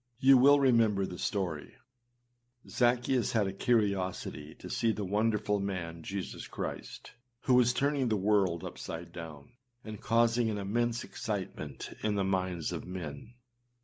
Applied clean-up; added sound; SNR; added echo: none; none; none; none.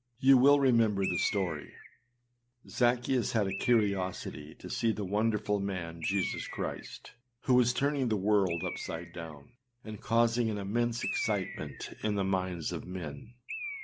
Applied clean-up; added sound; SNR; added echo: none; Bird; 13 dB; none.